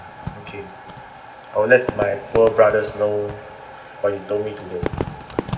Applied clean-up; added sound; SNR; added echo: none; Fireworks; 10 dB; reverberation time 0.8 s.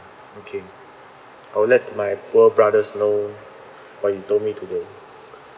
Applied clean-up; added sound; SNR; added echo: none; none; none; none.